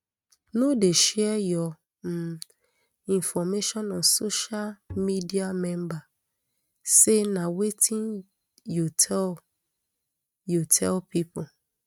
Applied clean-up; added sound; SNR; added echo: neural mask model RNNoise.